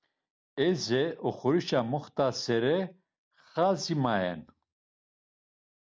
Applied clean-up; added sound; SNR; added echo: none; none; none; none.